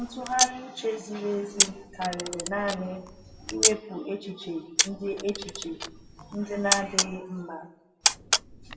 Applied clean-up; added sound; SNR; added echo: none; Camera; -2 dB; reverberation time 0.6 s.